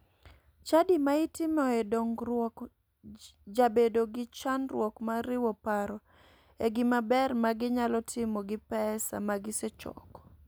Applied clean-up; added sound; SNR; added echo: none; none; none; none.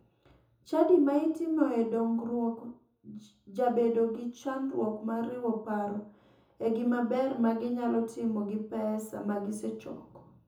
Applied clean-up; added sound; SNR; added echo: none; none; none; reverberation time 0.6 s.